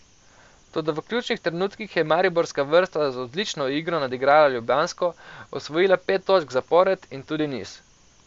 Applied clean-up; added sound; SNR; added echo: none; none; none; none.